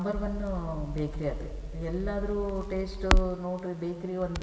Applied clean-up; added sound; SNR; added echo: none; Crackle; -1 dB; reverberation time 1.9 s.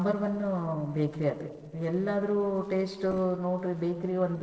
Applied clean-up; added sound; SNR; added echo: neural separator model SepFormer DNS4.